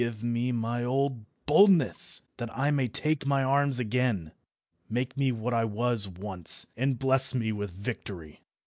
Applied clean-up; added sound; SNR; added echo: neural mask model Resemble Enhance denoiser.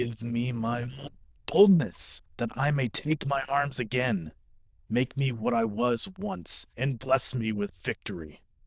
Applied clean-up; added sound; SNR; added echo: neural diffusion model UNIVERSE++.